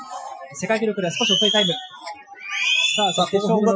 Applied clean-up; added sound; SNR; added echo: classical method Wiener filter.